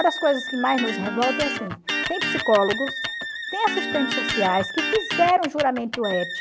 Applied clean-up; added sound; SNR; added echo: none; Electric guitar + Wind instrument, woodwind instrument; 4 dB; none.